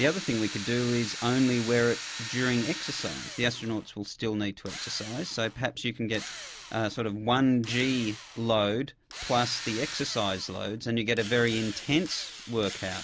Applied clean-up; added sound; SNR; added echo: none; Drill; 12 dB; none.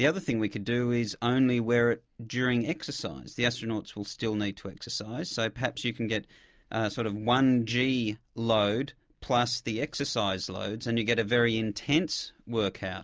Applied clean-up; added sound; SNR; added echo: none; none; none; none.